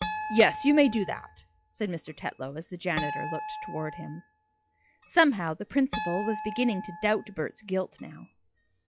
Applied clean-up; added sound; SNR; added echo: classical method log-MMSE.